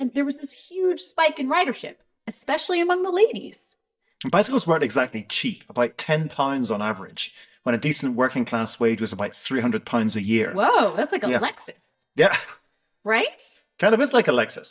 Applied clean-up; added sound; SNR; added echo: neural mask model DeepFilterNet 3.